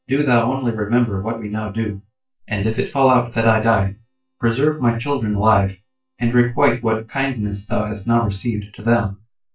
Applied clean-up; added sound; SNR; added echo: neural mask model DeepFilterNet 3.